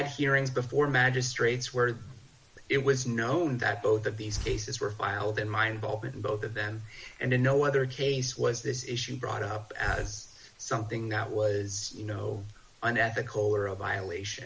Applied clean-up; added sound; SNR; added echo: none; Hiss; 18 dB; none.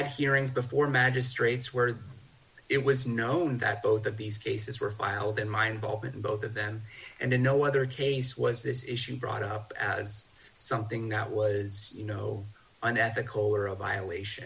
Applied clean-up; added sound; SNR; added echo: none; none; none; none.